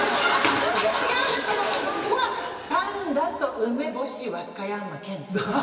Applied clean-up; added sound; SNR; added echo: none; none; none; reverberation time 2.6 s.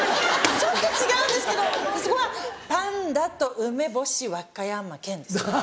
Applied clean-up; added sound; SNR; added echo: none; none; none; none.